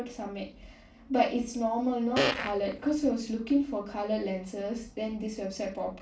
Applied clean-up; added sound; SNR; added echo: none; Fart; 2 dB; reverberation time 0.3 s.